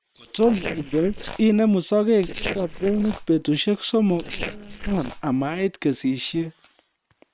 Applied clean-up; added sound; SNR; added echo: neural separator model SepFormer WHAM!.